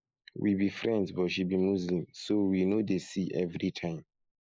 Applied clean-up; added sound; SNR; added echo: neural mask model Resemble Enhance denoiser.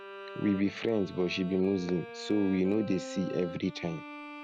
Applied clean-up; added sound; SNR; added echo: none; Bowed string instrument; 13 dB; none.